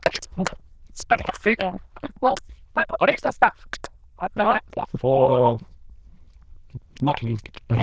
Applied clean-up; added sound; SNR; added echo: neural diffusion model UNIVERSE++.